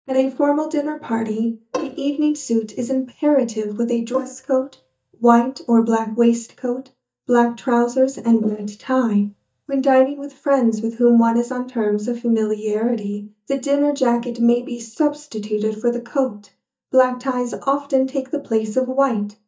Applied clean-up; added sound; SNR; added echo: neural mask model DeepFilterNet 3.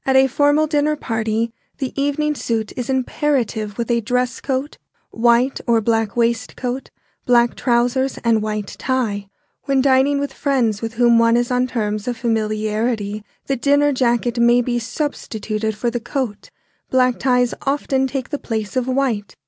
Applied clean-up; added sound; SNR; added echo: none; none; none; none.